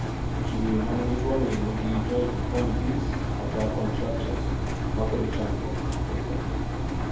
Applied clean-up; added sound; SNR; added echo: none; Engine; -4 dB; reverberation time 0.7 s.